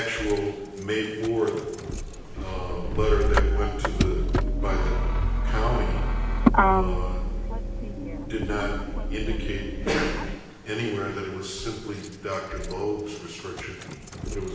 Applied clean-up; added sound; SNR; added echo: none; Motor vehicle (road); -4 dB; reverberation time 1.2 s.